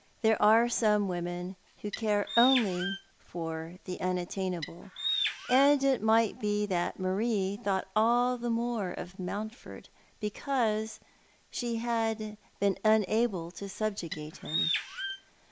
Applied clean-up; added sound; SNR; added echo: none; Bird; 6 dB; none.